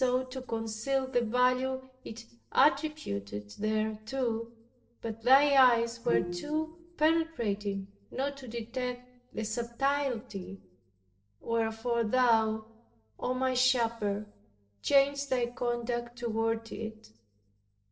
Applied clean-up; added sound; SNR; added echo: neural separator model SepFormer DNS4.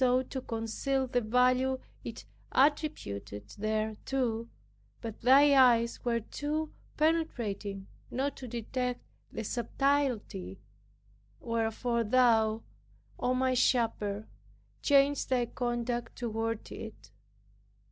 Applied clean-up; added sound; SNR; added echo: none; none; none; none.